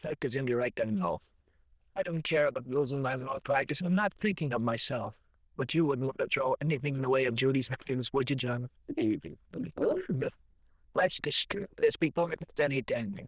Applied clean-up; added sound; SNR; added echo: neural diffusion model UNIVERSE++.